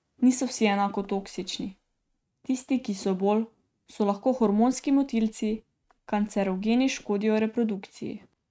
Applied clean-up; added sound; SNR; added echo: neural mask model RNNoise.